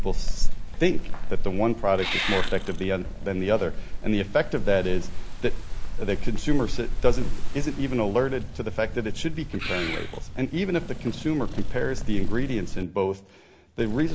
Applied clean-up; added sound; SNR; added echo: none; Meow / Purr; -3 dB; none.